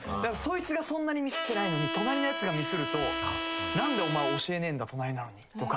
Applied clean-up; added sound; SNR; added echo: none; Bowed string instrument; 4 dB; none.